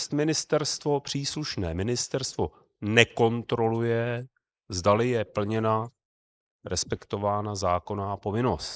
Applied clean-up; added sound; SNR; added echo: neural mask model Resemble Enhance denoiser.